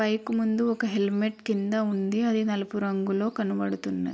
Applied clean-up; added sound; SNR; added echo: none; none; none; none.